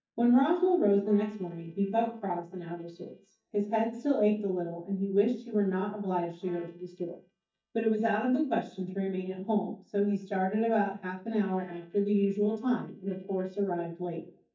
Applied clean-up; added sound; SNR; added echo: neural mask model DeepFilterNet 3.